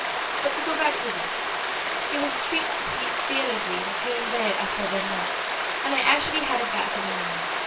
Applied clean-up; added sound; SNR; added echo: none; Stream; -3 dB; reverberation time 0.2 s.